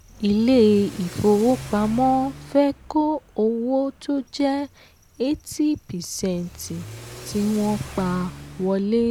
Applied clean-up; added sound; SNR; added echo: none; Accelerating, revving, vroom / Car; 17 dB; none.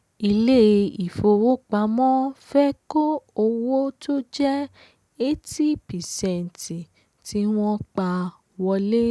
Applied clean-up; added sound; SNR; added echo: none; none; none; none.